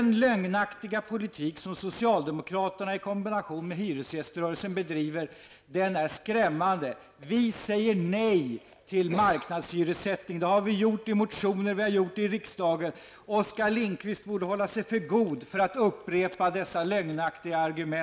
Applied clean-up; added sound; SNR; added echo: none; none; none; none.